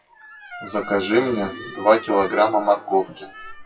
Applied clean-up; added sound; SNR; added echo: classical method WPE with log-MMSE.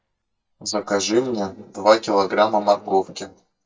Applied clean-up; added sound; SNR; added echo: neural mask model DeepFilterNet 3.